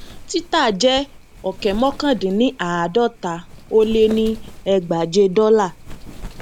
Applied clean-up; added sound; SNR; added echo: none; Wind; 16 dB; none.